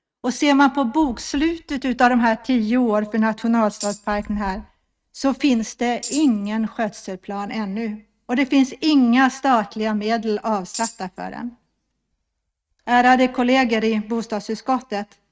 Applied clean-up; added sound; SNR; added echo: neural mask model RNNoise.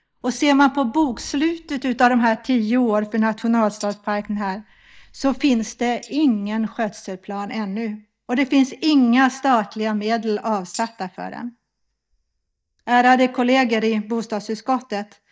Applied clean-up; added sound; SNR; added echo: neural mask model DeepFilterNet 3.